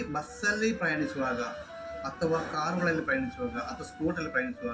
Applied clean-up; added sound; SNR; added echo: none; Wind instrument, woodwind instrument; 14 dB; reverberation time 0.2 s.